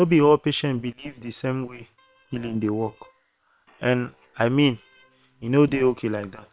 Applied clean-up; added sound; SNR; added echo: neural separator model SepFormer WHAM!.